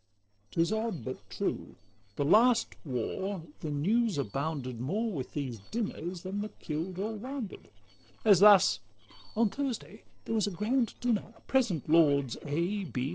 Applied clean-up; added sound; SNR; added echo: neural separator model SepFormer DNS4.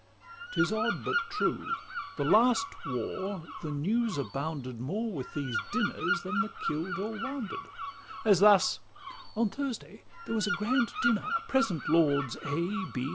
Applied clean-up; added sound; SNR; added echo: none; Bird vocalization, bird call, bird song; 6 dB; none.